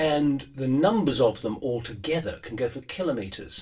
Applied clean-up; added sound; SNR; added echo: none; none; none; reverberation time 0.2 s.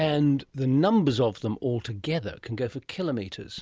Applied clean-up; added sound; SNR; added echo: none; none; none; none.